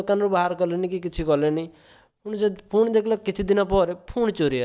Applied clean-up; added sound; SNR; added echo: none; none; none; none.